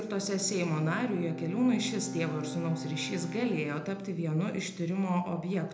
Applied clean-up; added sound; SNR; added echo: none; Bowed string instrument; 11 dB; reverberation time 0.8 s.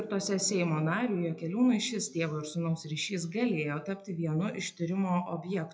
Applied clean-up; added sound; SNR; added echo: classical method WPE with log-MMSE.